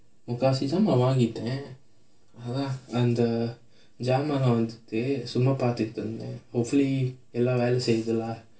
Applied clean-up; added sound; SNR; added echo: none; none; none; reverberation time 0.2 s.